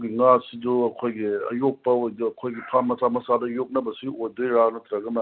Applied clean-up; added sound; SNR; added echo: none; none; none; none.